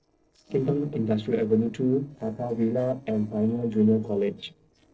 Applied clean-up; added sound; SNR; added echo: neural separator model SepFormer DNS4.